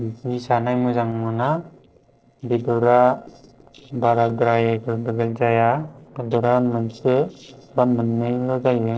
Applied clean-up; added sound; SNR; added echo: neural separator model SepFormer DNS4.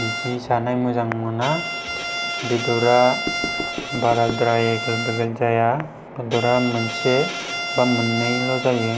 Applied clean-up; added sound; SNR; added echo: none; Bowed string instrument + Knock / Wood; 6 dB; none.